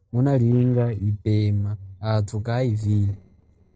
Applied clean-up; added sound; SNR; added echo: neural separator model SepFormer DNS4.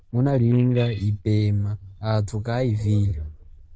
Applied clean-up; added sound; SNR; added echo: neural diffusion model UNIVERSE++.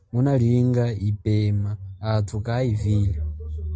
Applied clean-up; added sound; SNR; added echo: none; none; none; none.